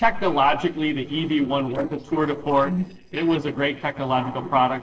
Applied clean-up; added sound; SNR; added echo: neural separator model SepFormer DNS4.